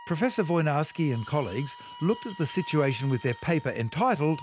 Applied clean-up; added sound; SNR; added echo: none; Glass + Wind instrument, woodwind instrument; 16 dB; none.